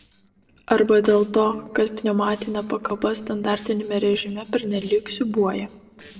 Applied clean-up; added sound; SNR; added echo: neural separator model SepFormer DNS4.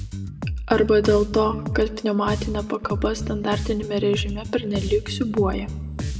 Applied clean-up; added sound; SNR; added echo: none; Bass guitar; 6 dB; reverberation time 0.9 s.